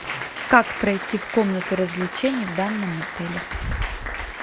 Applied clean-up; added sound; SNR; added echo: none; Applause; 8 dB; none.